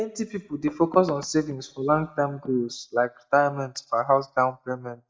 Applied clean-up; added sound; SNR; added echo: neural mask model DeepFilterNet 3.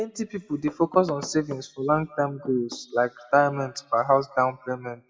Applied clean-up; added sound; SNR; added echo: classical method WPE with log-MMSE.